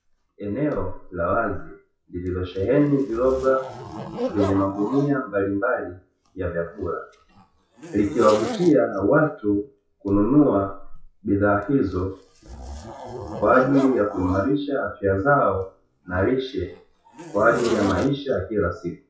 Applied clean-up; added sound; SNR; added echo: classical method WPE with log-MMSE.